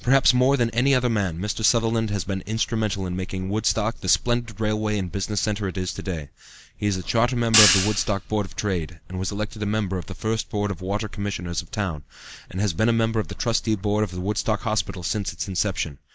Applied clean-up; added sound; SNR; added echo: none; Hi-hat; 1 dB; none.